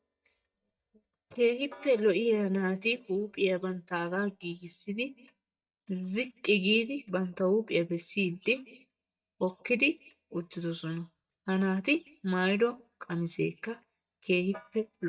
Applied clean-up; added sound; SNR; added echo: neural mask model DeepFilterNet 3.